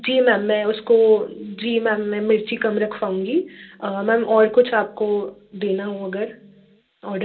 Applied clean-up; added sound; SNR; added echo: none; none; none; reverberation time 0.2 s.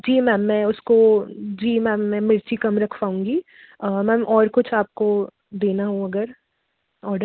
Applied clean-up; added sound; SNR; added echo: none; none; none; none.